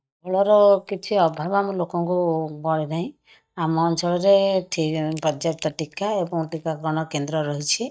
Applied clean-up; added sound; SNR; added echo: neural mask model DeepFilterNet 3.